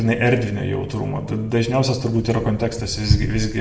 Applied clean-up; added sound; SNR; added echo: none; none; none; reverberation time 0.8 s.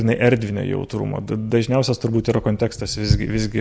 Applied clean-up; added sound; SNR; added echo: none; none; none; none.